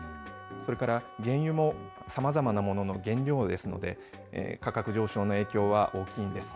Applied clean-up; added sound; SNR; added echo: none; Wind instrument, woodwind instrument; 18 dB; none.